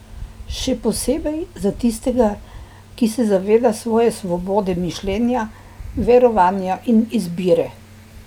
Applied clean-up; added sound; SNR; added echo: none; Wind; 18 dB; none.